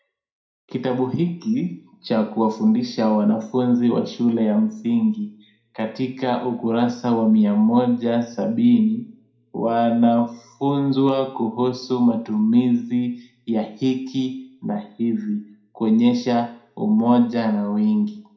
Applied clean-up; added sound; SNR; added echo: none; none; none; reverberation time 0.4 s.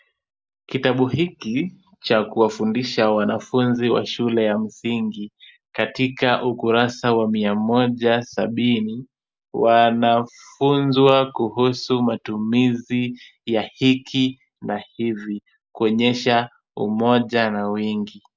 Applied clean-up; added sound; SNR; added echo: none; none; none; none.